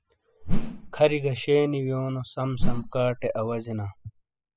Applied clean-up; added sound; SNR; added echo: classical method spectral subtraction.